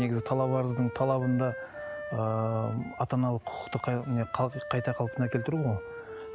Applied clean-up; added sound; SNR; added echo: none; Wind instrument, woodwind instrument; 12 dB; none.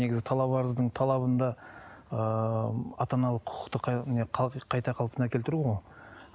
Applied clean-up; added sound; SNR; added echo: none; none; none; none.